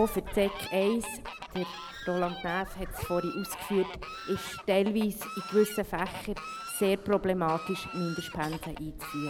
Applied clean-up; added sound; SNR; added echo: none; Fowl; 10 dB; none.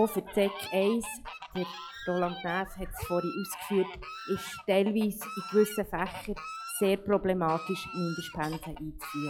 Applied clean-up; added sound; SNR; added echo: classical method log-MMSE.